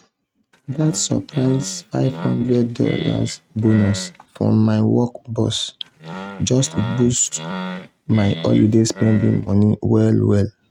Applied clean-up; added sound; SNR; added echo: neural mask model RNNoise.